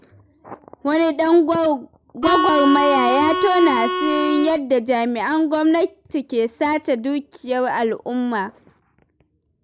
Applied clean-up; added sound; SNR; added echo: none; Harmonica; 1 dB; none.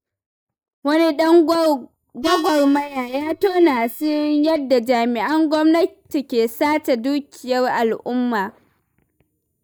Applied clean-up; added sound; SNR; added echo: neural mask model DeepFilterNet 3.